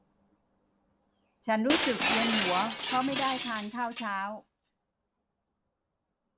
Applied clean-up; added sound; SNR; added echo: none; Shatter; -3 dB; none.